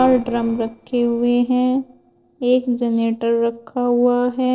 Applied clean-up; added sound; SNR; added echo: neural separator model SepFormer DNS4.